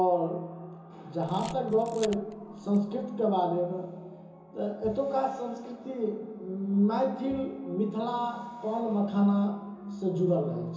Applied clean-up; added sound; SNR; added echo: none; Camera; 19 dB; reverberation time 0.6 s.